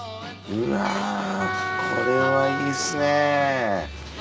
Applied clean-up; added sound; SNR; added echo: none; Wind instrument, woodwind instrument; 4 dB; none.